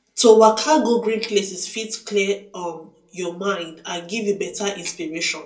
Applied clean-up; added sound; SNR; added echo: none; none; none; reverberation time 0.2 s.